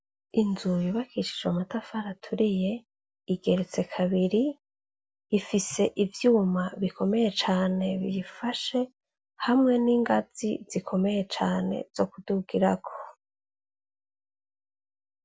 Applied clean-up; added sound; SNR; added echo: none; none; none; none.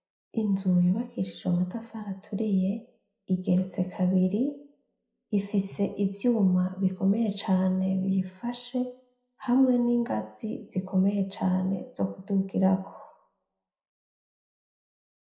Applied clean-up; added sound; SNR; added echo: none; none; none; reverberation time 0.5 s.